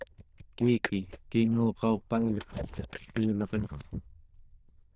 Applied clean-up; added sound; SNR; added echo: neural diffusion model UNIVERSE++.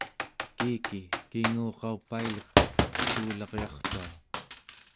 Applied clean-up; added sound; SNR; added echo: none; Computer keyboard; -4 dB; none.